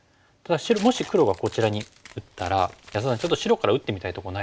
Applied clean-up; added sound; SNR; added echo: none; Tearing; 20 dB; none.